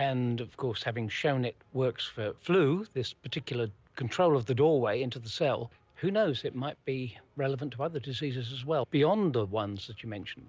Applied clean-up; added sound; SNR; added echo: none; none; none; none.